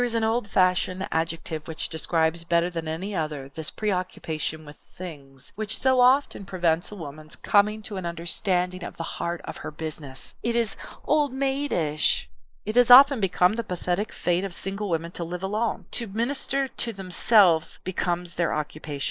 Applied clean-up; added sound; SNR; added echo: neural mask model Resemble Enhance denoiser.